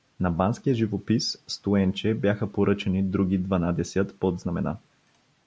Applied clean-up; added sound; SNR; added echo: none; none; none; none.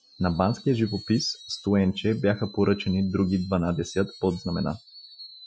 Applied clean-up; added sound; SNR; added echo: classical method Wiener filter.